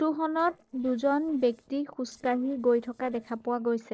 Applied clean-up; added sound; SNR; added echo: neural separator model SepFormer DNS4.